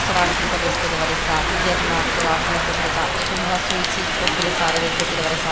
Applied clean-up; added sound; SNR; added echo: none; Rain; -4 dB; none.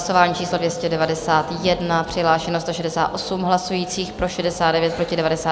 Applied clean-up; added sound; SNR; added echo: none; none; none; none.